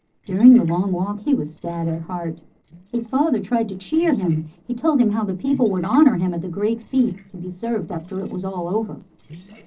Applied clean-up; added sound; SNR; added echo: neural separator model SepFormer DNS4.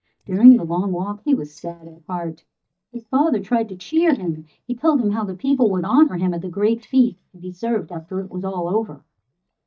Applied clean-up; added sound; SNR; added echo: neural mask model DeepFilterNet 3.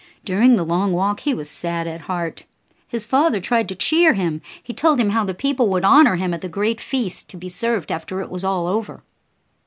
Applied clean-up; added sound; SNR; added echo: none; none; none; none.